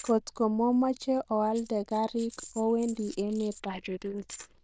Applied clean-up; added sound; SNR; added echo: neural diffusion model UNIVERSE++.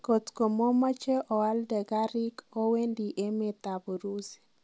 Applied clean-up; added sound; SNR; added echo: none; none; none; none.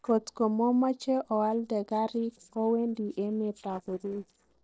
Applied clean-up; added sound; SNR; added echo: neural separator model SepFormer DNS4.